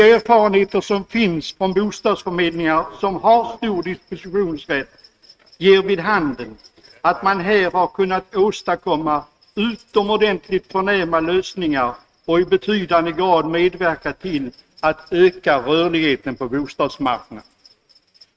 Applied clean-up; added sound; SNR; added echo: neural mask model RNNoise.